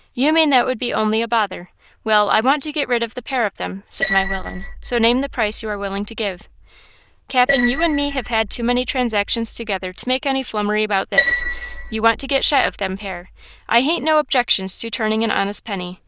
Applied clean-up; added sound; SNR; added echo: neural diffusion model UNIVERSE++.